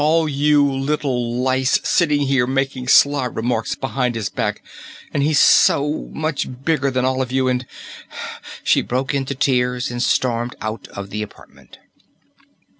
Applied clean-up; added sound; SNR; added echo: none; none; none; none.